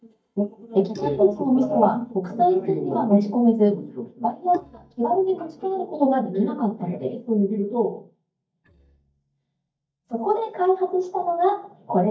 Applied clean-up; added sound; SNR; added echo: neural mask model DeepFilterNet 3.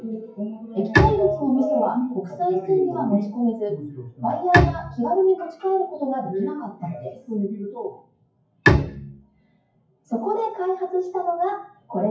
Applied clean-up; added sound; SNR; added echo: classical method WPE with log-MMSE.